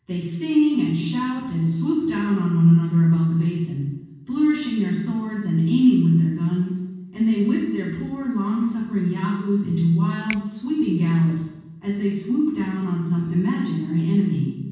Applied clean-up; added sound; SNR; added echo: none; Finger snapping; 18 dB; reverberation time 1.2 s.